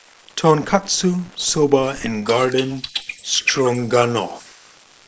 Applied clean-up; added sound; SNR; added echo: neural mask model Resemble Enhance denoiser.